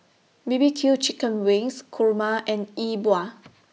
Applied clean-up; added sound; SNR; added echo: none; none; none; none.